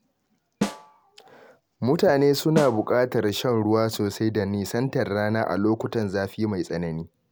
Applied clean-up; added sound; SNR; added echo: none; Snare drum; 10 dB; none.